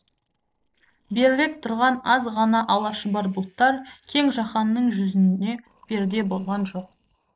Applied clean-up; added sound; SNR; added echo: neural separator model SepFormer DNS4.